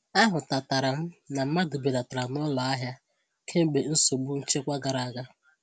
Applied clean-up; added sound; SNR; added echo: none; none; none; none.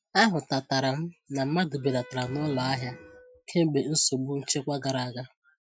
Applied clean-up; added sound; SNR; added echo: classical method Wiener filter.